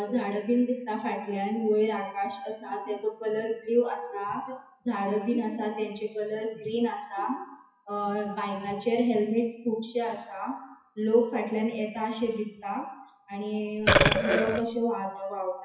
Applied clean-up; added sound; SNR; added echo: classical method WPE with log-MMSE.